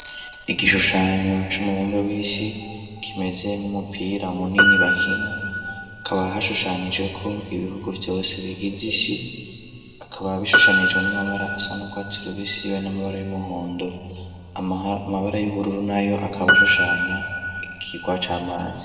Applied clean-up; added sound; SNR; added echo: none; Piano; 1 dB; reverberation time 2.1 s.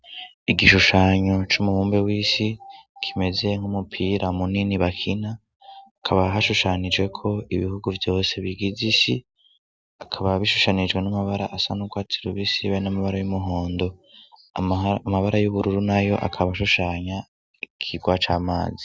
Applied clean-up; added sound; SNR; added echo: none; none; none; none.